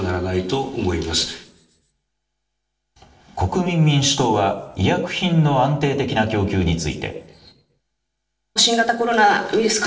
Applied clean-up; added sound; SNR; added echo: none; none; none; reverberation time 0.6 s.